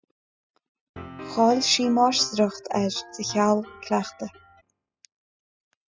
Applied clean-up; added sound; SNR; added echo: classical method spectral subtraction.